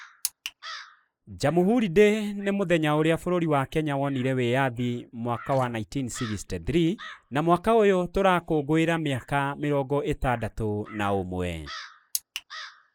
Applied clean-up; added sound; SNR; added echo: neural mask model Resemble Enhance denoiser.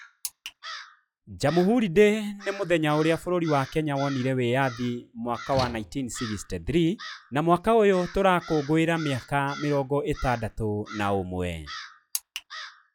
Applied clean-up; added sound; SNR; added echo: classical method log-MMSE.